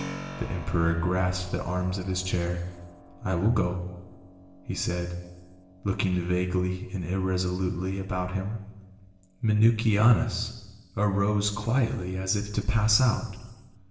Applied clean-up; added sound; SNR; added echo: none; Keyboard (musical); 19 dB; reverberation time 1.2 s.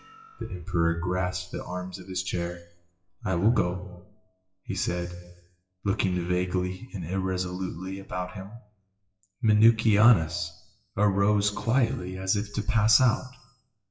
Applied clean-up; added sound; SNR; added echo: classical method WPE with log-MMSE.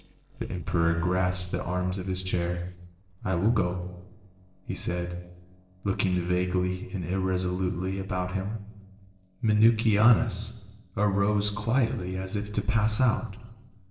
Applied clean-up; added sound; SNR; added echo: neural separator model SepFormer DNS4.